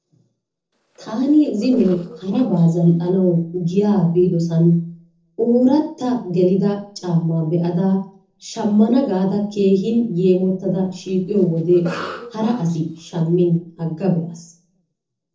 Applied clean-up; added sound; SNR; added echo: neural separator model SepFormer DNS4.